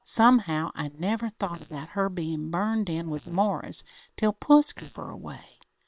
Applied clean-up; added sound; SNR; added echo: neural separator model SepFormer WHAM!.